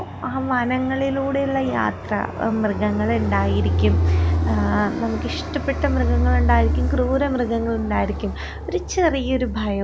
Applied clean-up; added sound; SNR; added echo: none; Fixed-wing aircraft, airplane; 1 dB; none.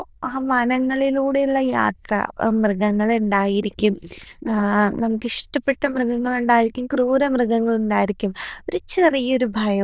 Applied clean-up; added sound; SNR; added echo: neural diffusion model UNIVERSE++.